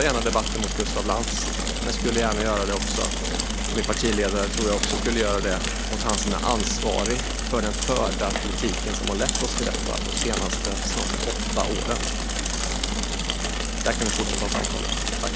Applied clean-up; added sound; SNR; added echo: none; Mechanisms / Bicycle; -2 dB; none.